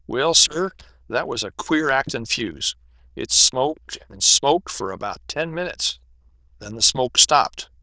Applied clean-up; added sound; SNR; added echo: neural diffusion model UNIVERSE++.